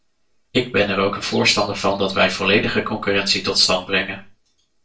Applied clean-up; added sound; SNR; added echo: neural separator model SepFormer DNS4.